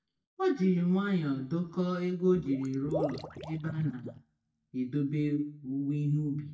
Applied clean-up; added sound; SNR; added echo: neural mask model DeepFilterNet 3.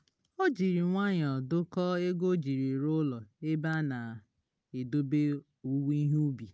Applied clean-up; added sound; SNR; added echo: none; none; none; none.